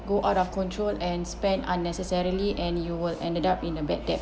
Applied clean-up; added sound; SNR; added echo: none; none; none; none.